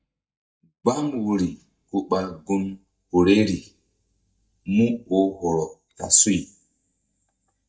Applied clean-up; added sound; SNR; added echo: neural mask model DeepFilterNet 3.